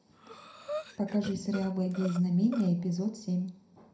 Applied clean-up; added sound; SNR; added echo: none; Breathing; 13 dB; reverberation time 0.4 s.